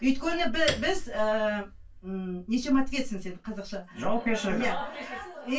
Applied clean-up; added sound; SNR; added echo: none; Piano; 13 dB; reverberation time 0.1 s.